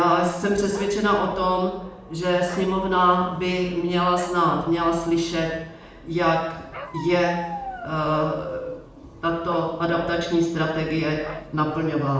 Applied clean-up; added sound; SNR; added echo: none; Bark; 16 dB; reverberation time 0.7 s.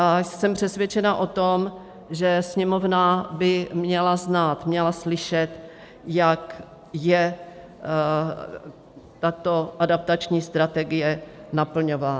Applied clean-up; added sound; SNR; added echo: none; none; none; none.